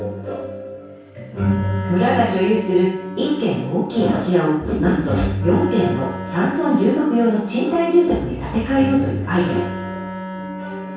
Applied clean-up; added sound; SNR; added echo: none; Wind instrument, woodwind instrument; 13 dB; reverberation time 0.7 s.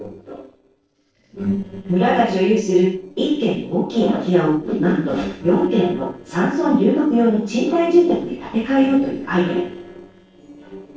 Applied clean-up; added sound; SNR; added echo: neural separator model SepFormer DNS4.